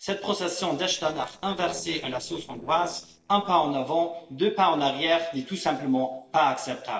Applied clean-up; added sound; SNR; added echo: neural separator model SepFormer DNS4.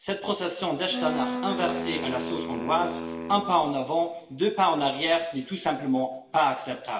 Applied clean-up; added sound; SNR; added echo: none; Wind instrument, woodwind instrument; 7 dB; reverberation time 0.8 s.